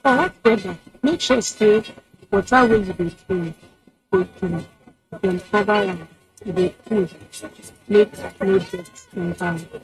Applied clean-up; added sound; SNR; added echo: neural mask model RNNoise.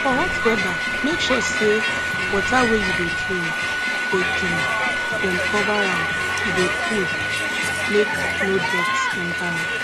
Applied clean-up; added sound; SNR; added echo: none; Organ + Crowd; -3 dB; none.